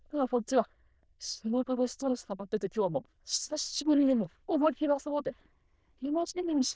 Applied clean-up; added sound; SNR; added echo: neural diffusion model UNIVERSE++.